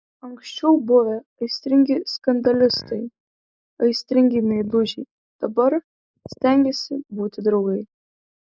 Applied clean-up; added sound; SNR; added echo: neural mask model Resemble Enhance denoiser.